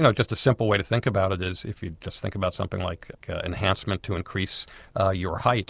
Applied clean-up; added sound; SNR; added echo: none; none; none; none.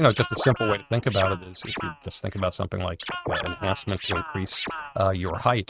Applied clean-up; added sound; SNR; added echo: neural mask model RNNoise.